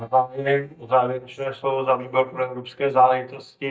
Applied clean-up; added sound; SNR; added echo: neural mask model DeepFilterNet 3.